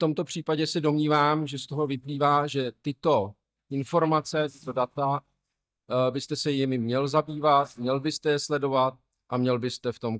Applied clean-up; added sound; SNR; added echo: neural mask model DeepFilterNet 3.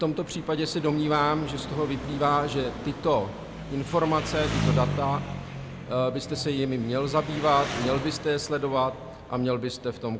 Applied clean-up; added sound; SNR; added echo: none; Engine; 7 dB; none.